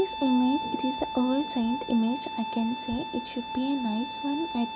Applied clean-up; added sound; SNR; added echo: none; Bowed string instrument; 7 dB; none.